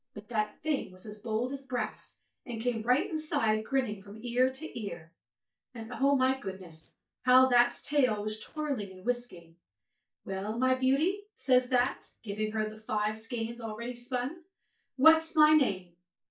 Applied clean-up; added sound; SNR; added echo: neural mask model DeepFilterNet 3.